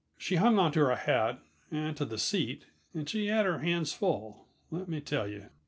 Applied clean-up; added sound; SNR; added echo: none; none; none; none.